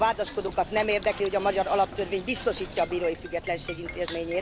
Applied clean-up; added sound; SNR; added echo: none; Knock; 10 dB; none.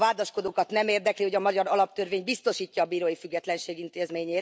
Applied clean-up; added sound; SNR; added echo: none; none; none; none.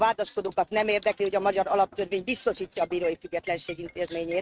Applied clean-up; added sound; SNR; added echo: neural mask model RNNoise.